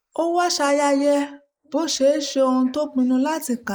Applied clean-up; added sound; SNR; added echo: neural mask model Resemble Enhance denoiser.